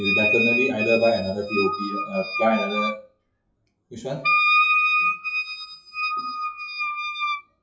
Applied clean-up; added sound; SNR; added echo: classical method WPE with log-MMSE.